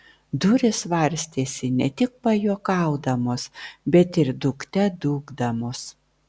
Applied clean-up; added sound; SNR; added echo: none; none; none; none.